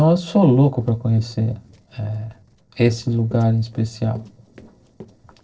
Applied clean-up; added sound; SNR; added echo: neural separator model SepFormer DNS4.